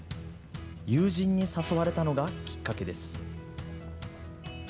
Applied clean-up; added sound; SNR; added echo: none; none; none; none.